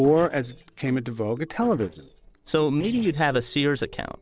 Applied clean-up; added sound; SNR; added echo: neural separator model SepFormer DNS4.